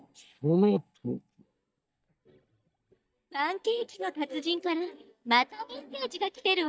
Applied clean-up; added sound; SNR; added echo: neural mask model DeepFilterNet 3.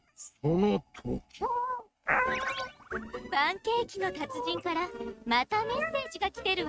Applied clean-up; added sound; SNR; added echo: neural mask model RNNoise.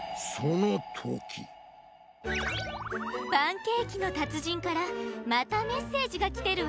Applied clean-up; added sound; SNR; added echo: none; none; none; none.